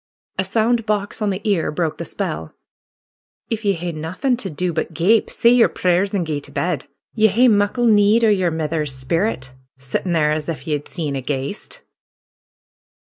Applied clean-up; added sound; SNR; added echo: none; none; none; none.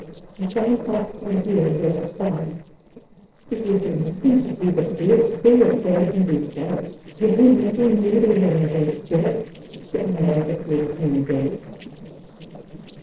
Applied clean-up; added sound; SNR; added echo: neural separator model SepFormer DNS4.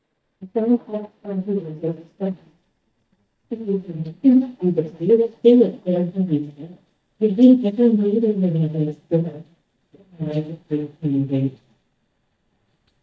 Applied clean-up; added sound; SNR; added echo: neural mask model DeepFilterNet 3.